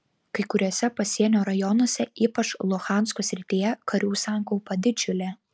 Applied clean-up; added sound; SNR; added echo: none; none; none; none.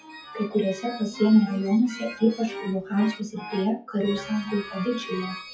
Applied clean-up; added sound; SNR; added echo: classical method WPE with log-MMSE.